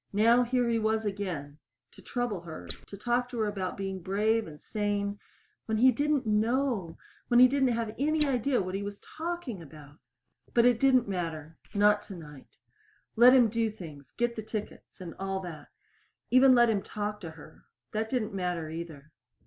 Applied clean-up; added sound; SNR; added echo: neural mask model Resemble Enhance denoiser.